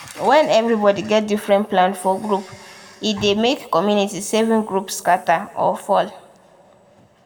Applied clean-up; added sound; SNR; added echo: none; none; none; reverberation time 1.8 s.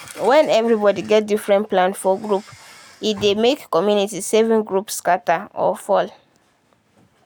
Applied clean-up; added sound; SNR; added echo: none; none; none; none.